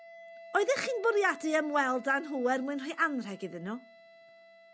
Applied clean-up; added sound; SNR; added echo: none; Wind instrument, woodwind instrument; 19 dB; none.